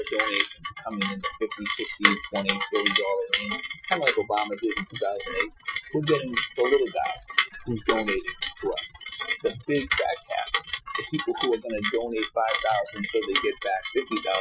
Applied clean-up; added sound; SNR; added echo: classical method Wiener filter.